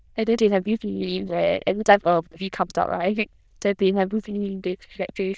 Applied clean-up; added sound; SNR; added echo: neural diffusion model UNIVERSE++.